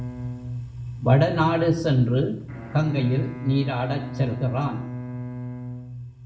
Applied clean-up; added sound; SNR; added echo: none; Bowed string instrument; 11 dB; reverberation time 0.7 s.